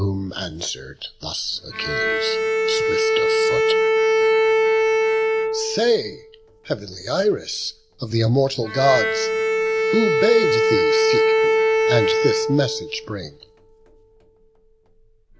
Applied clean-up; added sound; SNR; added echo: none; Bowed string instrument; -4 dB; none.